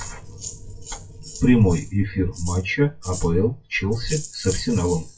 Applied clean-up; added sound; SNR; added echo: classical method WPE with log-MMSE.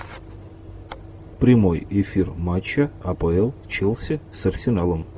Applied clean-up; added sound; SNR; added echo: none; none; none; none.